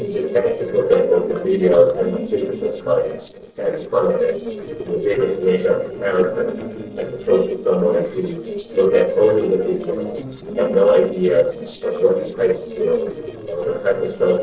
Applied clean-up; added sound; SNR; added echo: neural separator model SepFormer DNS4.